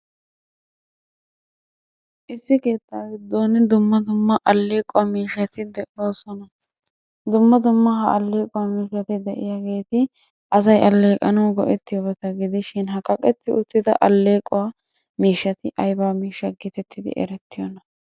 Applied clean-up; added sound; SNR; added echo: none; none; none; none.